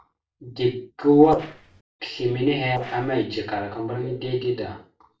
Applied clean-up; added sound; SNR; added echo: neural separator model SepFormer DNS4.